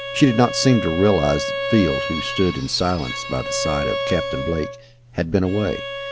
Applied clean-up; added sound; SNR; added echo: none; Bowed string instrument; 6 dB; none.